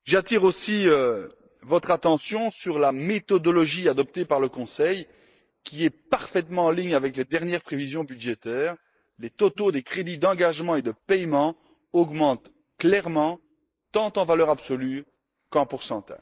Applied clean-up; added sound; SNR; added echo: neural mask model Resemble Enhance denoiser.